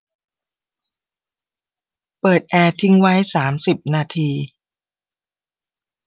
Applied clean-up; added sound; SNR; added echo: none; none; none; none.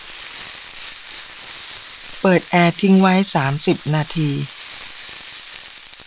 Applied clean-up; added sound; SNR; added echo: none; Frying (food); 17 dB; none.